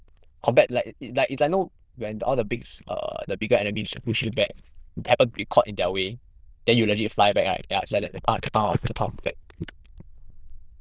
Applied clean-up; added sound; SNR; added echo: neural diffusion model UNIVERSE++.